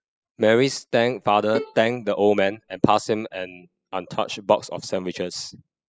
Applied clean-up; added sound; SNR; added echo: classical method spectral subtraction.